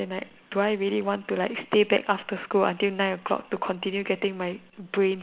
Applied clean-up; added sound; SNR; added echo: none; none; none; none.